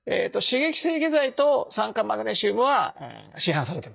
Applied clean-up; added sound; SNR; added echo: neural mask model DeepFilterNet 3.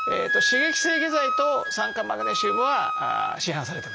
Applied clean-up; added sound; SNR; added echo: none; Wind instrument, woodwind instrument; -1 dB; none.